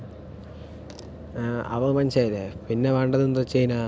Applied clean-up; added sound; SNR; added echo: none; none; none; none.